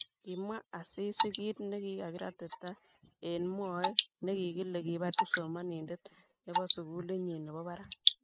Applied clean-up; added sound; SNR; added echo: neural mask model Resemble Enhance denoiser.